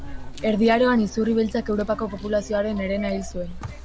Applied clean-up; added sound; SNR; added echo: none; Insect; 13 dB; none.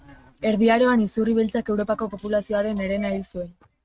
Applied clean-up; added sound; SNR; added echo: neural mask model RNNoise.